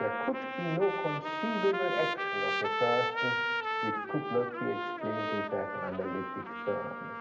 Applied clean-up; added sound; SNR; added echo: none; Trumpet; 0 dB; reverberation time 2.3 s.